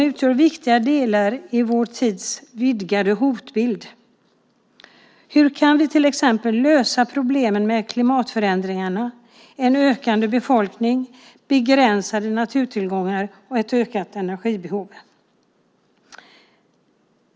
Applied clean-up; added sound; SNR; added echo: none; none; none; none.